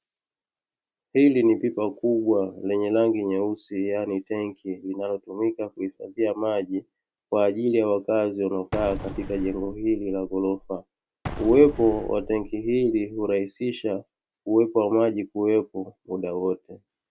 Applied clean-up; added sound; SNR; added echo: none; Explosion; 12 dB; none.